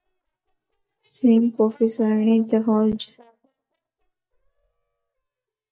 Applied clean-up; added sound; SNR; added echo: neural mask model DeepFilterNet 3.